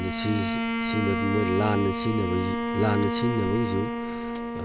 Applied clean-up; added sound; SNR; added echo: none; Bowed string instrument; 1 dB; none.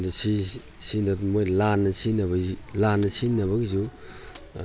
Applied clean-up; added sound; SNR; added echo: none; none; none; none.